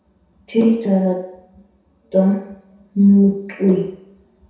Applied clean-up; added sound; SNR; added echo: none; none; none; reverberation time 0.7 s.